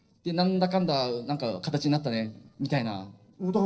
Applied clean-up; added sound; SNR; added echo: neural separator model SepFormer DNS4.